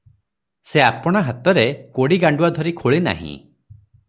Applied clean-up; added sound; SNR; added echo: none; none; none; none.